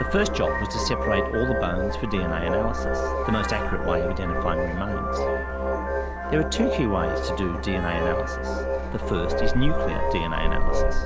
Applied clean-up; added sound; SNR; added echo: none; Musical instrument + Vehicle horn, car horn, honking; -4 dB; none.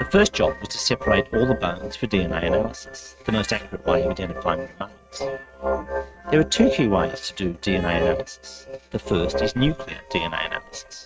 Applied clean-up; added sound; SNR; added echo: neural mask model RNNoise.